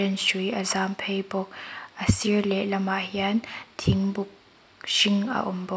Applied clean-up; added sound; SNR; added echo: none; none; none; none.